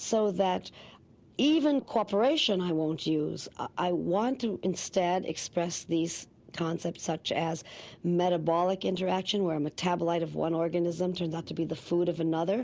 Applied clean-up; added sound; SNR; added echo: none; none; none; none.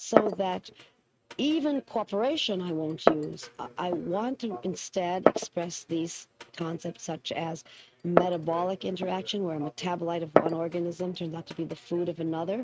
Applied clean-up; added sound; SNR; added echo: neural mask model RNNoise.